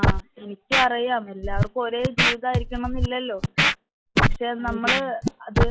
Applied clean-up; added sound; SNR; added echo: classical method log-MMSE.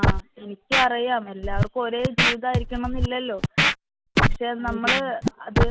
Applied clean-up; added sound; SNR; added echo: none; Scratching (performance technique); -4 dB; none.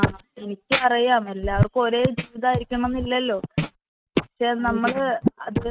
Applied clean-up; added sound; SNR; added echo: neural mask model RNNoise.